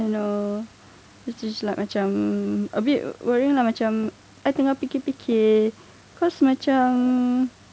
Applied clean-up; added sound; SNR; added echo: none; none; none; none.